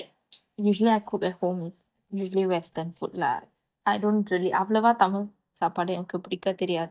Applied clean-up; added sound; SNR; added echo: neural mask model DeepFilterNet 3.